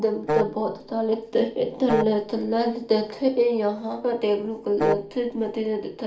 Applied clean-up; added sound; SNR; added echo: none; Wind instrument, woodwind instrument; 4 dB; reverberation time 0.4 s.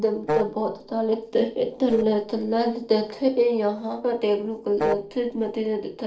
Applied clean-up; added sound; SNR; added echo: neural separator model SepFormer DNS4.